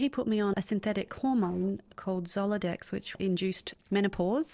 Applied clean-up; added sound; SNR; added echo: neural separator model SepFormer DNS4.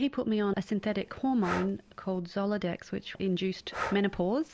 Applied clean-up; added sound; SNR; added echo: none; Breathing; 12 dB; none.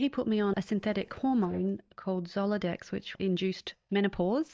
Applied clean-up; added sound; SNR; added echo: neural mask model DeepFilterNet 3.